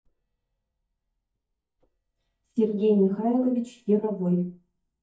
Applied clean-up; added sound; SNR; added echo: neural mask model DeepFilterNet 3.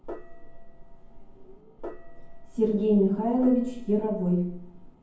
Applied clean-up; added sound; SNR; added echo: none; Gong; 13 dB; reverberation time 0.9 s.